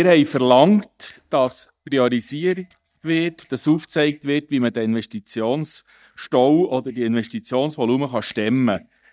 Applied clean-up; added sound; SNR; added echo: neural mask model DeepFilterNet 3.